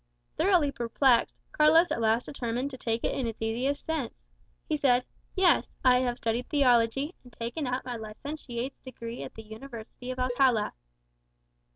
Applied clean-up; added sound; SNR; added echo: none; Cowbell; 14 dB; none.